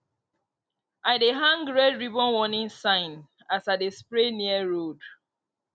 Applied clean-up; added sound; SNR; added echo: none; none; none; none.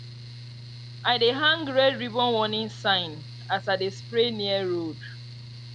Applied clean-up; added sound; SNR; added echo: none; Mechanical fan; 14 dB; none.